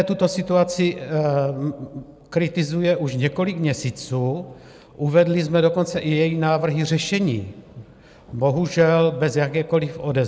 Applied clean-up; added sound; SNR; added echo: none; none; none; none.